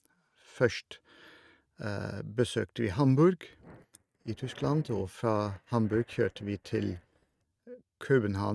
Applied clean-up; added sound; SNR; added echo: neural mask model RNNoise.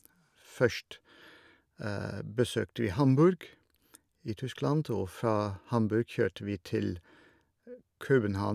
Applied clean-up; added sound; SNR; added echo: none; none; none; none.